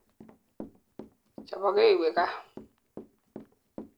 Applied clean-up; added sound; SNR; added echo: none; Walk, footsteps / Run; 18 dB; none.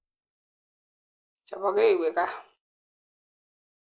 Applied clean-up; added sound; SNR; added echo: neural mask model Resemble Enhance denoiser.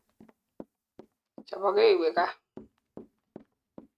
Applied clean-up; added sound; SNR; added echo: neural mask model RNNoise.